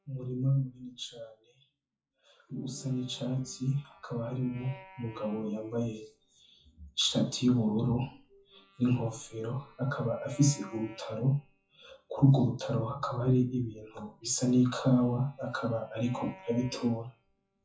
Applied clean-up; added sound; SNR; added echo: classical method WPE with log-MMSE.